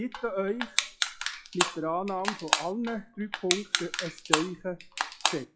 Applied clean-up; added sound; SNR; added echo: classical method WPE with log-MMSE.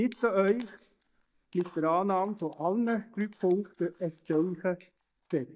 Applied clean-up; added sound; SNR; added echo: neural mask model DeepFilterNet 3.